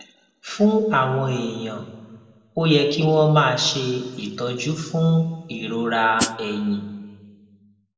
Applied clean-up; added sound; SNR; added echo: none; Hi-hat; 3 dB; reverberation time 1.3 s.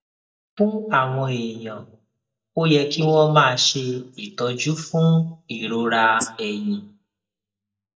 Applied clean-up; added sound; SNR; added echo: neural mask model DeepFilterNet 3.